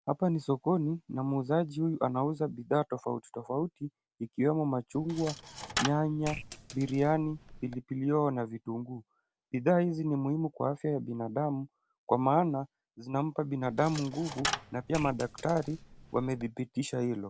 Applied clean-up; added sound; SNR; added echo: none; Coin (dropping); 10 dB; none.